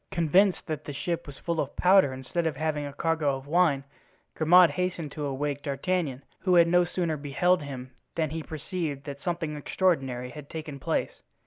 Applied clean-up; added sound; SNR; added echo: none; none; none; none.